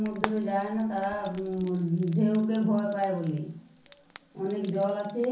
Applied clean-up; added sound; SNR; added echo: none; Frying (food); 16 dB; reverberation time 0.6 s.